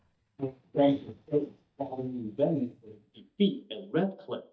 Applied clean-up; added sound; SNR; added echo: neural mask model DeepFilterNet 3.